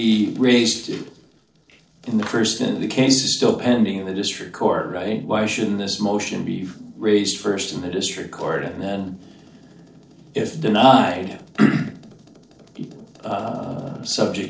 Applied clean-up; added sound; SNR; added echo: neural separator model SepFormer DNS4.